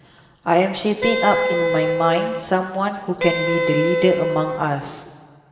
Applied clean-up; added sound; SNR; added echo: none; Wind instrument, woodwind instrument; 0 dB; reverberation time 1.7 s.